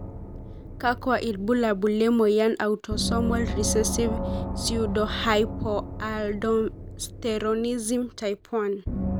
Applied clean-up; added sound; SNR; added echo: none; Gong; 6 dB; none.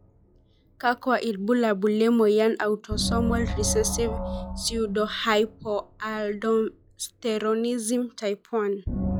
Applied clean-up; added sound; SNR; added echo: classical method log-MMSE.